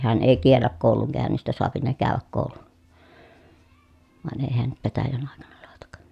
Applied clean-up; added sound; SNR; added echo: none; none; none; none.